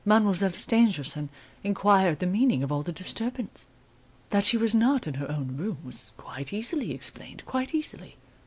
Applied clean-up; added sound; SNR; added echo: none; none; none; none.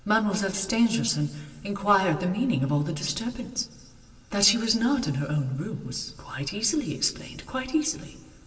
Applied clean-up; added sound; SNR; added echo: none; none; none; reverberation time 2.2 s.